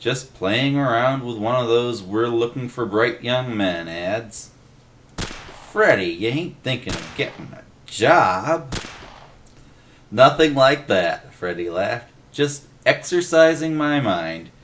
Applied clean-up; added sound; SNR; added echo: none; Gunshot, gunfire; 16 dB; none.